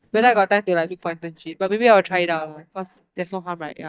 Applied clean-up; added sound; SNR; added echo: neural mask model DeepFilterNet 3.